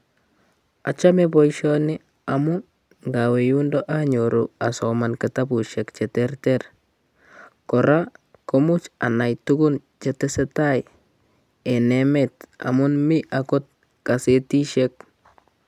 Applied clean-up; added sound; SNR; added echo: none; none; none; none.